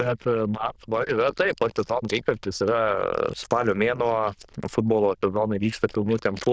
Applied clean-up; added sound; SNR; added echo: neural diffusion model UNIVERSE++.